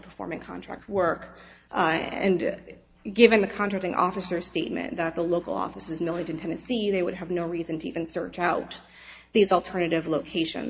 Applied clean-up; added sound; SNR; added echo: none; none; none; none.